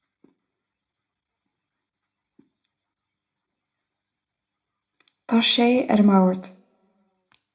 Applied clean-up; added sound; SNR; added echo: none; none; none; reverberation time 0.2 s.